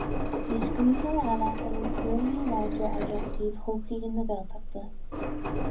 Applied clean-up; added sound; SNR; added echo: none; Engine; -1 dB; reverberation time 0.4 s.